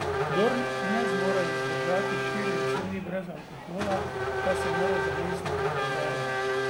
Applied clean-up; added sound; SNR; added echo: none; Race car, auto racing / Accelerating, revving, vroom; -4 dB; none.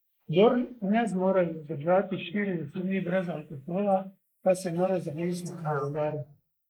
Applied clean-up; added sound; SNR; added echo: neural mask model Resemble Enhance denoiser.